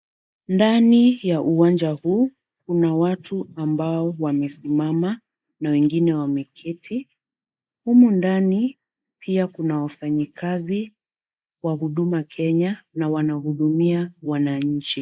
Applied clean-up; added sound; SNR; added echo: neural mask model Resemble Enhance denoiser.